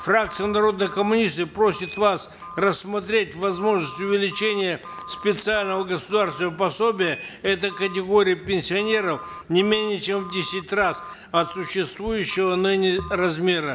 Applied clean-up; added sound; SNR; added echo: none; Telephone; 17 dB; none.